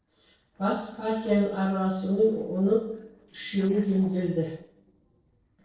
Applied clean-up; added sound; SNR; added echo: neural separator model SepFormer DNS4.